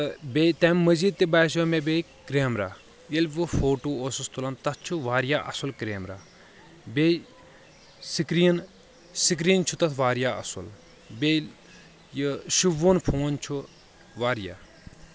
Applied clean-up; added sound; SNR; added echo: none; none; none; none.